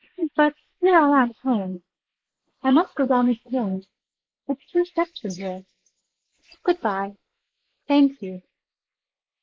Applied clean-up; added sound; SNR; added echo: neural mask model Resemble Enhance denoiser.